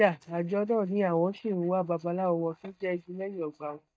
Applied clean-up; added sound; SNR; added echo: neural mask model DeepFilterNet 3.